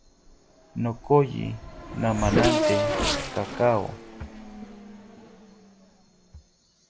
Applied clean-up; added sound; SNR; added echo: none; Race car, auto racing / Accelerating, revving, vroom; 2 dB; none.